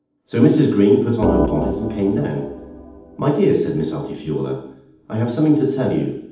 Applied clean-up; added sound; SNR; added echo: none; Organ; 5 dB; reverberation time 0.8 s.